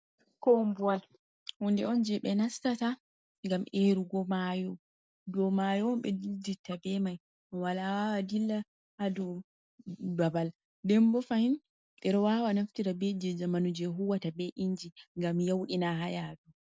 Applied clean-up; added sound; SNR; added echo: none; none; none; none.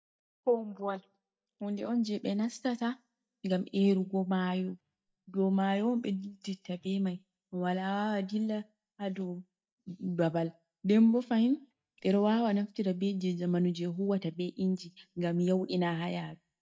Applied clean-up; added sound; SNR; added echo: neural mask model DeepFilterNet 3.